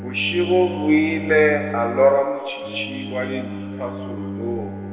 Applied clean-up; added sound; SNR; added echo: none; Bowed string instrument; 9 dB; reverberation time 2.4 s.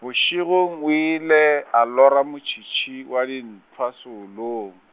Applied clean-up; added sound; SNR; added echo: none; none; none; none.